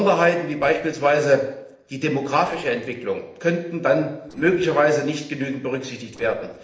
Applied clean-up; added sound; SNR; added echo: neural separator model SepFormer DNS4.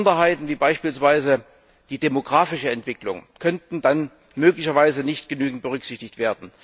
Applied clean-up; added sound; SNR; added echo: none; none; none; none.